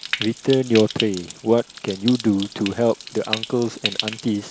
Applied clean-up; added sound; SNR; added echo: none; Stream; 9 dB; none.